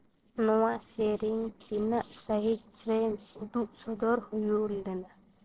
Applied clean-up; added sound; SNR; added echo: neural separator model SepFormer DNS4.